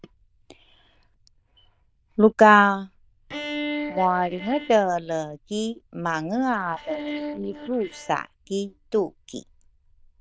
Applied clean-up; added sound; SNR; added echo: neural diffusion model UNIVERSE++.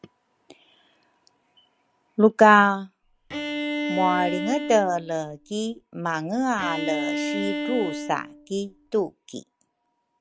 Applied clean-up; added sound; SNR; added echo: none; Bowed string instrument; 5 dB; none.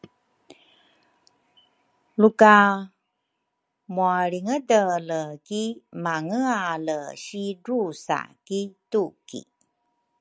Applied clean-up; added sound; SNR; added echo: none; none; none; none.